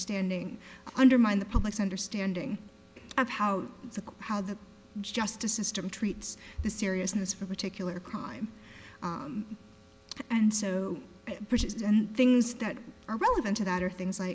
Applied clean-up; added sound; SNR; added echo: none; none; none; none.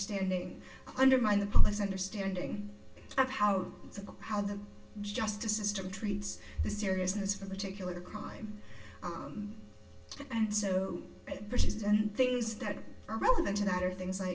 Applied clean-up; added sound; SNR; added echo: none; none; none; reverberation time 0.3 s.